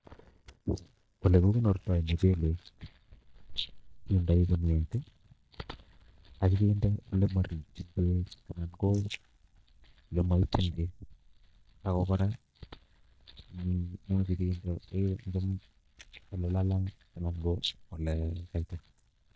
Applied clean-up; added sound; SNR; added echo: neural mask model DeepFilterNet 3.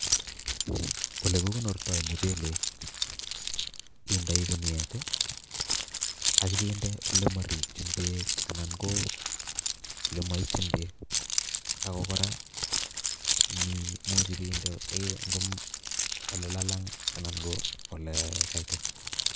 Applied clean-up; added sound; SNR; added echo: none; Keys jangling; -2 dB; none.